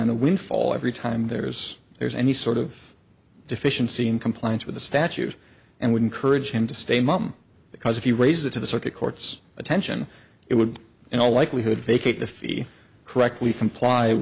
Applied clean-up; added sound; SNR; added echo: none; none; none; none.